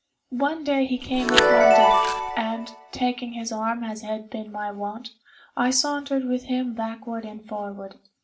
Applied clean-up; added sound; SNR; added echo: none; Chime; -5 dB; reverberation time 0.3 s.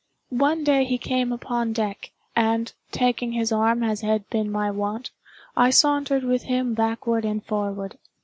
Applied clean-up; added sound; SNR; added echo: none; none; none; none.